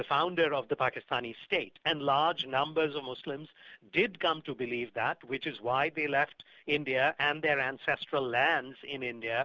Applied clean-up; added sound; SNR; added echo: none; none; none; none.